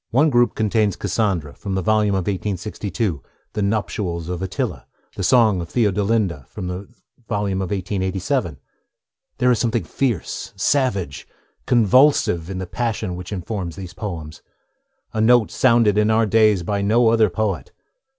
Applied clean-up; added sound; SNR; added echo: none; none; none; none.